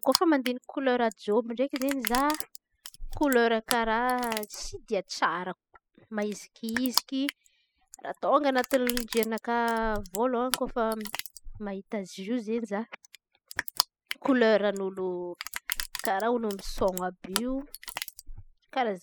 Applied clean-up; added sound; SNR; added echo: classical method spectral subtraction.